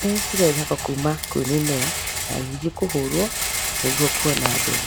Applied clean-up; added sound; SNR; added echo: none; Rattle; 2 dB; none.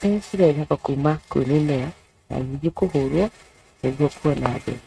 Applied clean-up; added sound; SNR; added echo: neural mask model RNNoise.